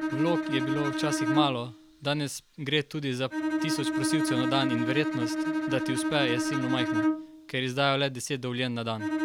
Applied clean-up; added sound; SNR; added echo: none; Bowed string instrument; 0 dB; none.